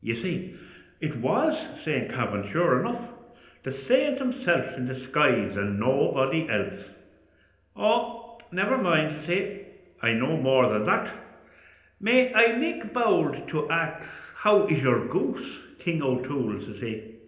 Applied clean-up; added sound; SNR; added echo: none; none; none; reverberation time 0.9 s.